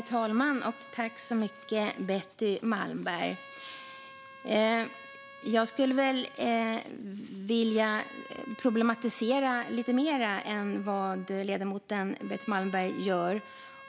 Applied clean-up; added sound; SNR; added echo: none; Trumpet; 19 dB; none.